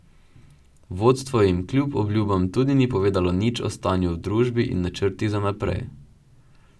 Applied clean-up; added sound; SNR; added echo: none; none; none; none.